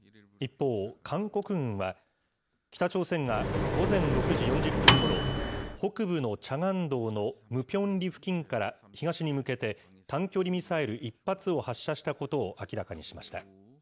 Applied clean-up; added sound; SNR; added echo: none; Microwave oven; -5 dB; none.